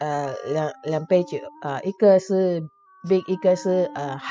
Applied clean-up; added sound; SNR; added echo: classical method spectral subtraction.